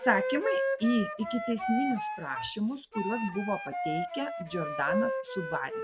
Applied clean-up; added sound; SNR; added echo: none; Wind instrument, woodwind instrument; 2 dB; none.